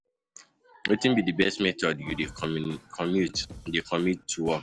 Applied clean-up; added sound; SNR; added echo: none; Snare drum / Drum kit; 19 dB; none.